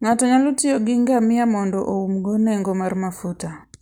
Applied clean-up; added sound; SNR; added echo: none; none; none; none.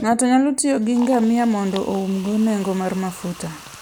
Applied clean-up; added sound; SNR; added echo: none; Liquid; 20 dB; none.